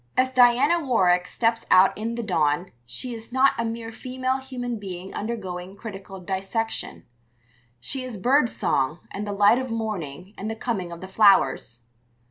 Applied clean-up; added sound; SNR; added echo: none; none; none; none.